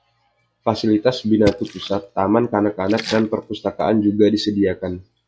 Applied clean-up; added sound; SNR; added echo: classical method log-MMSE.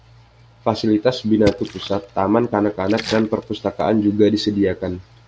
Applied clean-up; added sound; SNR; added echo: none; Splash, splatter; 16 dB; none.